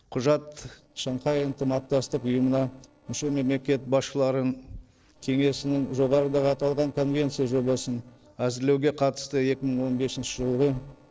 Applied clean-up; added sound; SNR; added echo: neural separator model SepFormer DNS4.